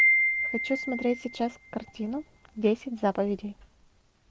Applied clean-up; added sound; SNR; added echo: none; Wind chime; 0 dB; none.